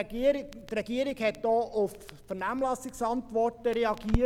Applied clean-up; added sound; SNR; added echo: none; Crackle; 10 dB; none.